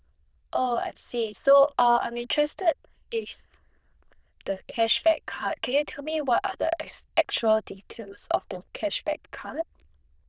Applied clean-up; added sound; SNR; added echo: neural diffusion model UNIVERSE++.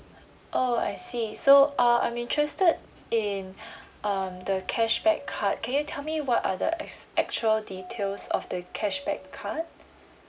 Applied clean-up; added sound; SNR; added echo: none; Doorbell; 18 dB; none.